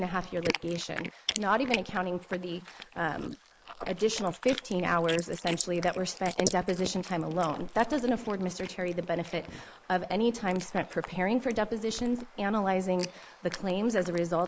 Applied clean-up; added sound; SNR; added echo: neural mask model Resemble Enhance denoiser.